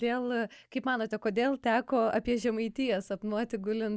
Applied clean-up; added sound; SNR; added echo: neural mask model DeepFilterNet 3.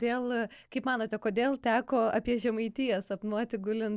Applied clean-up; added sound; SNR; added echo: neural separator model SepFormer DNS4.